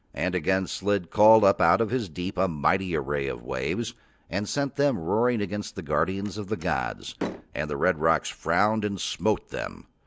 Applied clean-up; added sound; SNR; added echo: none; Slam; 14 dB; none.